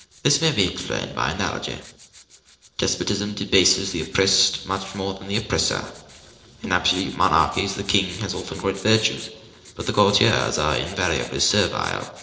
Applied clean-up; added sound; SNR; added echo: neural separator model SepFormer DNS4.